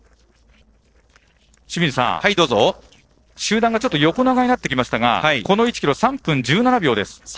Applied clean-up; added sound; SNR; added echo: neural separator model SepFormer DNS4.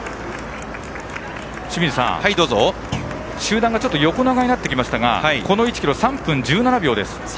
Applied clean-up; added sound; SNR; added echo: none; Thump, thud; 10 dB; none.